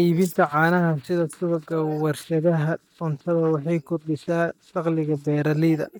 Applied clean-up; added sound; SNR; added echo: neural mask model DeepFilterNet 3.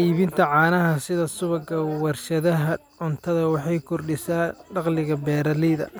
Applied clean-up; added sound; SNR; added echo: none; none; none; none.